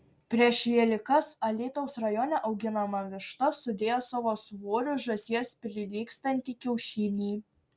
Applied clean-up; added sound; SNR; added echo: none; none; none; none.